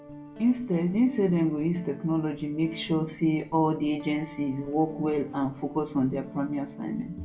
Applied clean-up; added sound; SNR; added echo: none; Guitar; 16 dB; reverberation time 0.4 s.